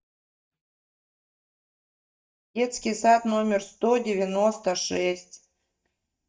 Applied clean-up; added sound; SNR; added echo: neural mask model DeepFilterNet 3.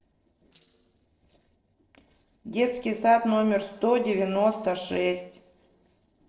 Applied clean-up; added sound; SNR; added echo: neural separator model SepFormer DNS4.